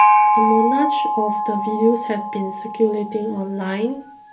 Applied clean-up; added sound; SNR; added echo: none; Gong; -2 dB; reverberation time 0.3 s.